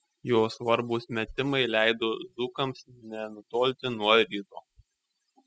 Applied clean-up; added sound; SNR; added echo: classical method spectral subtraction.